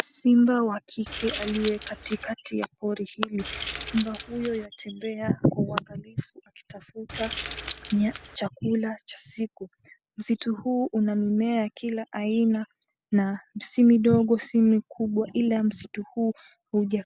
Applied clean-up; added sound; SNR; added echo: none; Keys jangling; 6 dB; none.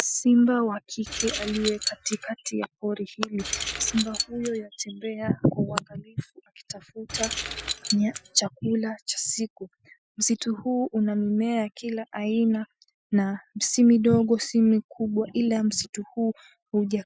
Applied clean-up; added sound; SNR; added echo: classical method Wiener filter.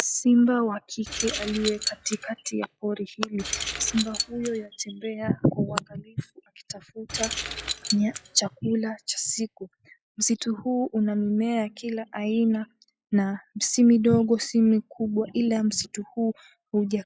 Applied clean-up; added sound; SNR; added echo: classical method log-MMSE.